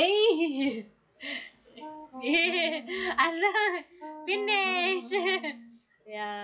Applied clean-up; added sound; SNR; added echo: classical method log-MMSE.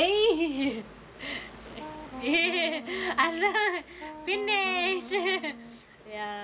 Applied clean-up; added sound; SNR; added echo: none; Wind instrument, woodwind instrument; 14 dB; none.